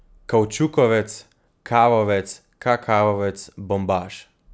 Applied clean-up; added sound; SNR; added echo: none; none; none; none.